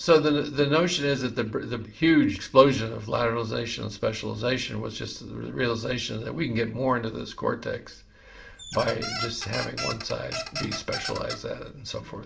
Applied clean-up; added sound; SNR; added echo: none; Squeak; 9 dB; reverberation time 0.4 s.